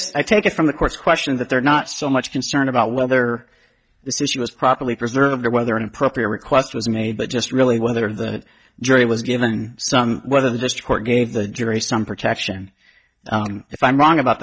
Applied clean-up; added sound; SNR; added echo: neural mask model DeepFilterNet 3.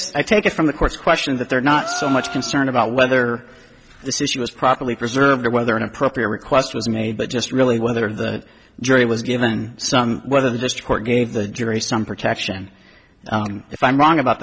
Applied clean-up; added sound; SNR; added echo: none; Gasp; 12 dB; none.